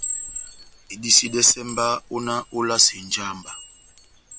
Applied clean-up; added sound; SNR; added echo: none; Chime; 12 dB; none.